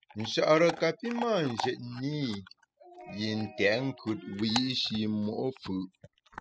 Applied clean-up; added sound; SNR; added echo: classical method spectral subtraction.